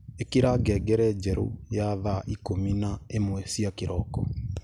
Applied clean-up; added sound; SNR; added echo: none; none; none; none.